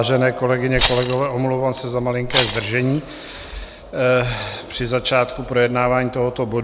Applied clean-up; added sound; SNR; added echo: none; Rattle; 6 dB; none.